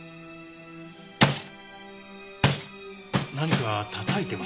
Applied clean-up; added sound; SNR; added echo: none; none; none; none.